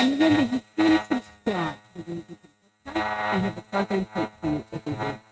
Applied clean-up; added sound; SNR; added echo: neural mask model RNNoise.